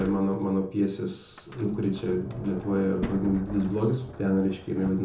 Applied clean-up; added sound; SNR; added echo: none; Sliding door; 14 dB; reverberation time 0.9 s.